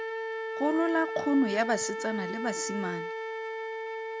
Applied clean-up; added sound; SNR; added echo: none; Wind instrument, woodwind instrument; 4 dB; none.